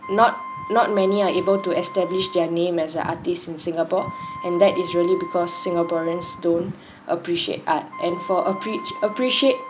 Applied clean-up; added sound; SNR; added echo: none; Wind instrument, woodwind instrument; 14 dB; none.